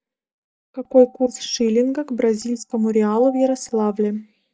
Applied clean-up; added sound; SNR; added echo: neural mask model DeepFilterNet 3.